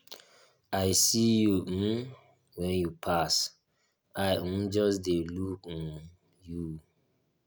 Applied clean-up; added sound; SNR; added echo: none; none; none; none.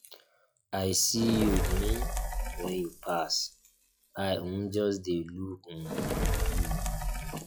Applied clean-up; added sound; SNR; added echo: classical method log-MMSE.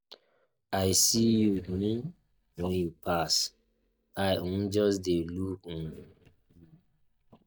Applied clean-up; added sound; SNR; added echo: neural mask model DeepFilterNet 3.